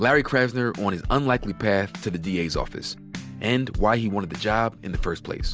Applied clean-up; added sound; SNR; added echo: none; none; none; none.